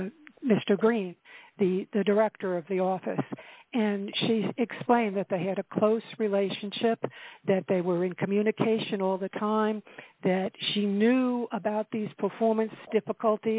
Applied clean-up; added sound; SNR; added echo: none; none; none; none.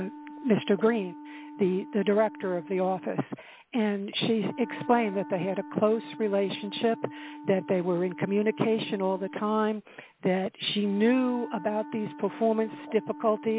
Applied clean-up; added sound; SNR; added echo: none; Wind instrument, woodwind instrument; 16 dB; none.